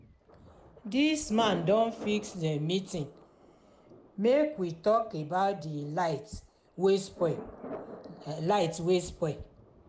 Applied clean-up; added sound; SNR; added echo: none; Thunder; 17 dB; none.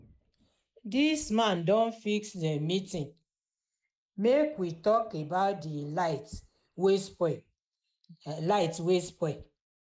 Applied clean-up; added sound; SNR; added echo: neural mask model Resemble Enhance denoiser.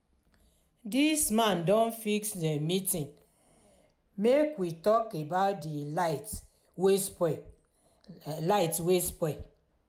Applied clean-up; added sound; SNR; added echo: none; none; none; none.